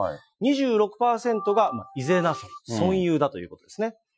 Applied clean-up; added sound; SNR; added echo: classical method Wiener filter.